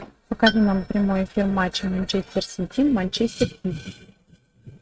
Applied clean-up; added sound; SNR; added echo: neural mask model RNNoise.